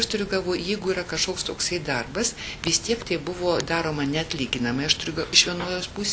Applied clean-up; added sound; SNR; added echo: none; none; none; none.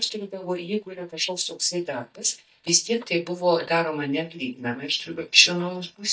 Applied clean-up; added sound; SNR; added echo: neural mask model DeepFilterNet 3.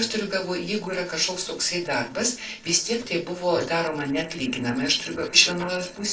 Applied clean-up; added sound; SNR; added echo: neural separator model SepFormer DNS4.